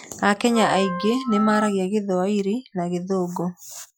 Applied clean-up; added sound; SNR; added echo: classical method Wiener filter.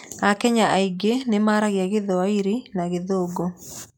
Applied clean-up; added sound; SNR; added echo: neural mask model Resemble Enhance denoiser.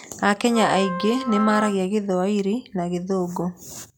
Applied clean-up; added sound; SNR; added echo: none; Wind instrument, woodwind instrument; 8 dB; none.